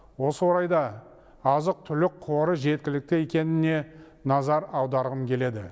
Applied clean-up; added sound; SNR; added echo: none; none; none; none.